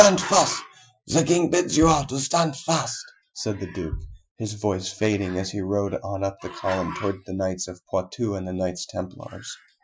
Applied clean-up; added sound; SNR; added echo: classical method Wiener filter.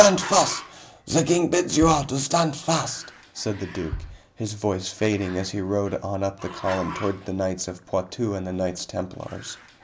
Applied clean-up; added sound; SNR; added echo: none; Growling + Bass drum; 15 dB; none.